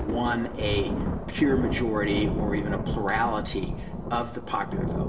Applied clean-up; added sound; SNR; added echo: none; Thunder; 2 dB; reverberation time 0.8 s.